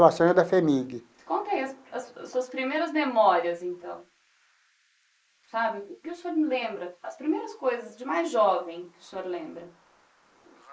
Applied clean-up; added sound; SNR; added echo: neural mask model Resemble Enhance denoiser.